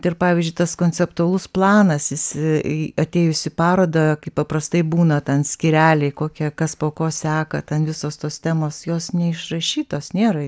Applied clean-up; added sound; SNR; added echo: none; none; none; none.